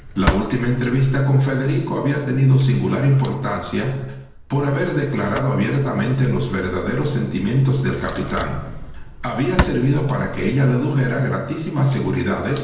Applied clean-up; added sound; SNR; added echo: none; Drawer open or close; 11 dB; reverberation time 0.8 s.